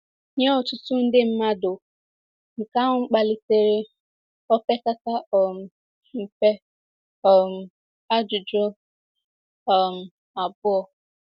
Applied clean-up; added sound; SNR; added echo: none; none; none; none.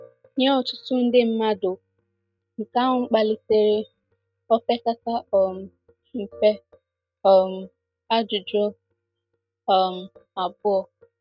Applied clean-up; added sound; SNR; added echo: neural mask model RNNoise.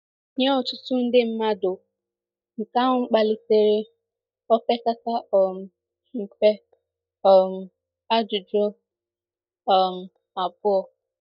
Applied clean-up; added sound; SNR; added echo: neural mask model DeepFilterNet 3.